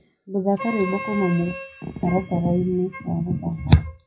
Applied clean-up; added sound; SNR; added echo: classical method WPE with log-MMSE.